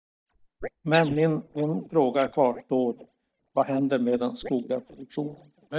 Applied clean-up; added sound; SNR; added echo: neural mask model DeepFilterNet 3.